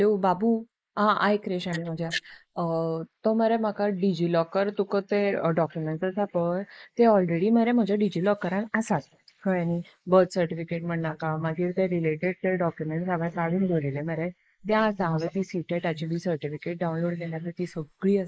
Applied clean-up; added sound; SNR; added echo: neural mask model Resemble Enhance denoiser.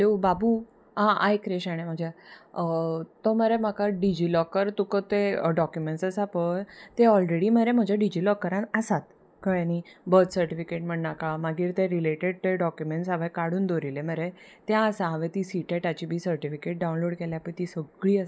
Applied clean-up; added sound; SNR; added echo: none; none; none; none.